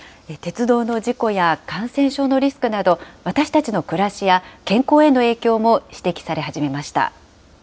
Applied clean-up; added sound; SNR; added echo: none; none; none; none.